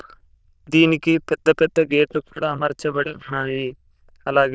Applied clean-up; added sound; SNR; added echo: neural diffusion model UNIVERSE++.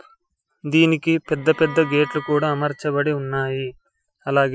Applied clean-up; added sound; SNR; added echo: classical method Wiener filter.